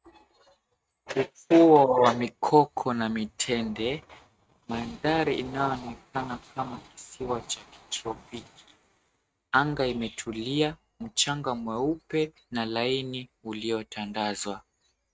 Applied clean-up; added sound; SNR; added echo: neural mask model RNNoise.